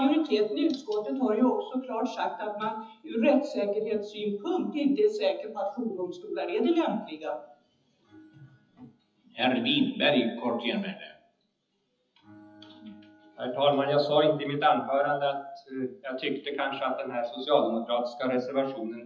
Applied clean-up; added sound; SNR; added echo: classical method WPE with log-MMSE.